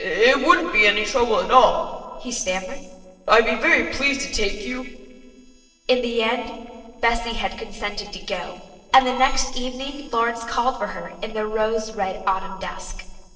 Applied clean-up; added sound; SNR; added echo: neural separator model SepFormer DNS4.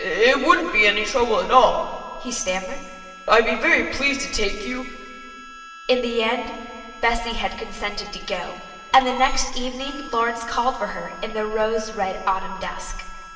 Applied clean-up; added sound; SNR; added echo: none; Harmonica; 18 dB; reverberation time 2.0 s.